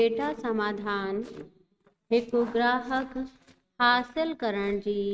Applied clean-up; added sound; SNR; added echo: neural mask model RNNoise.